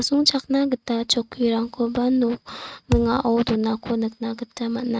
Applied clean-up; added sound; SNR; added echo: neural mask model RNNoise.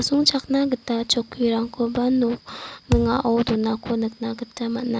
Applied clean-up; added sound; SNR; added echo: none; Thump, thud; 5 dB; none.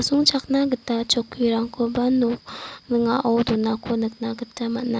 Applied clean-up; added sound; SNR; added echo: none; none; none; none.